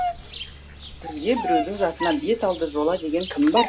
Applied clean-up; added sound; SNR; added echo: none; Bird vocalization, bird call, bird song; 5 dB; none.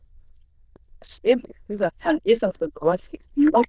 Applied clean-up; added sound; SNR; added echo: neural diffusion model UNIVERSE++.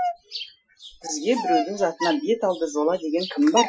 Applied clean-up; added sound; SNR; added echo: classical method Wiener filter.